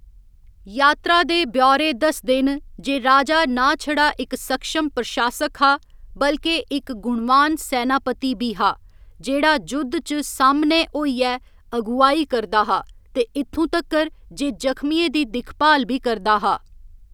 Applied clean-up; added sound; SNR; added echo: none; none; none; none.